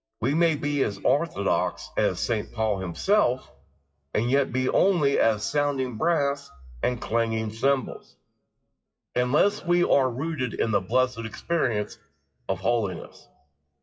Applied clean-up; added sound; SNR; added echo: classical method WPE with log-MMSE.